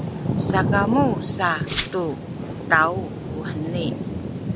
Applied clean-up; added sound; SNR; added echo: none; Glass + Thunder / Rain; 1 dB; none.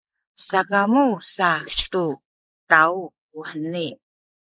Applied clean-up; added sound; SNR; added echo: neural mask model Resemble Enhance denoiser.